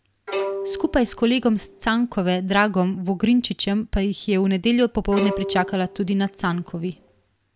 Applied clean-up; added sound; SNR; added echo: none; Bowed string instrument; 10 dB; none.